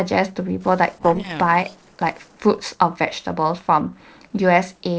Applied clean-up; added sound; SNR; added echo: neural separator model SepFormer DNS4.